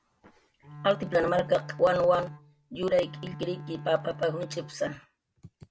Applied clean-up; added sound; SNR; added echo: none; Bowed string instrument; 14 dB; none.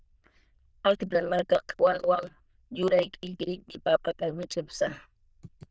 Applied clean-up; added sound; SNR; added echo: neural diffusion model UNIVERSE++.